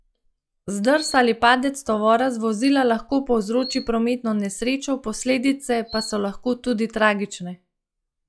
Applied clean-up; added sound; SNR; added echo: classical method log-MMSE.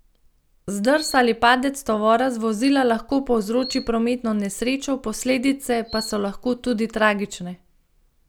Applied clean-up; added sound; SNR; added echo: none; Chirp, tweet; 18 dB; none.